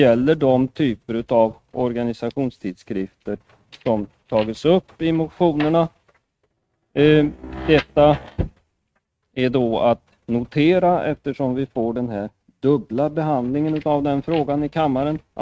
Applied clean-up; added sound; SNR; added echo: neural mask model RNNoise.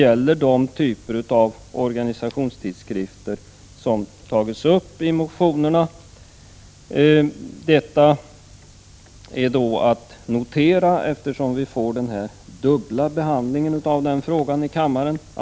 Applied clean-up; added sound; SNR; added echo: none; none; none; none.